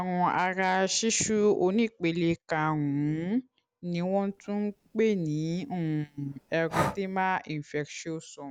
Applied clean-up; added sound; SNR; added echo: none; Breathing; 10 dB; none.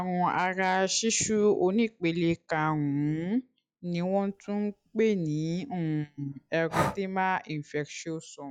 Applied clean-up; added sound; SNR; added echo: classical method log-MMSE.